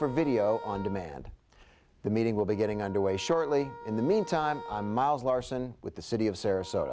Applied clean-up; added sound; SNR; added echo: none; Wind instrument, woodwind instrument; 16 dB; none.